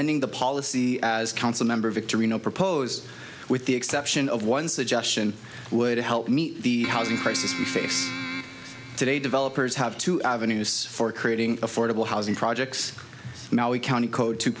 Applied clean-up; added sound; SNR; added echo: none; Keyboard (musical); 9 dB; none.